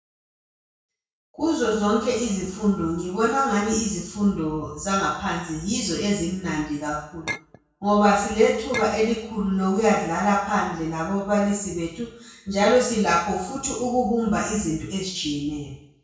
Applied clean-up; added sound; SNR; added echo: none; Chink, clink; 11 dB; reverberation time 0.6 s.